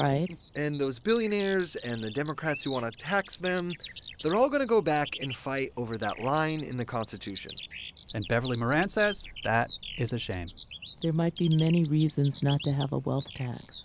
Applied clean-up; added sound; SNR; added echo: none; Bird vocalization, bird call, bird song; 16 dB; none.